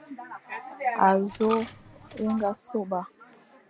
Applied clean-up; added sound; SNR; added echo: none; Coin (dropping); 15 dB; none.